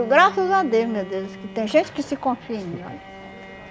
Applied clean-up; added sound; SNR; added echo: none; Bowed string instrument; 16 dB; none.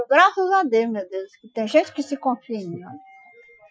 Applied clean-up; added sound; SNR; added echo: classical method Wiener filter.